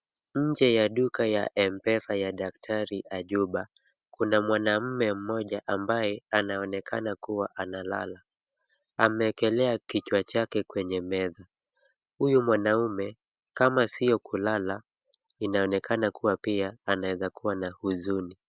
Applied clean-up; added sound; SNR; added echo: none; none; none; none.